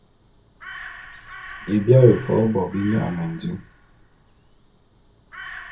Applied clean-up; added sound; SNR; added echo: none; Crow; 18 dB; reverberation time 0.2 s.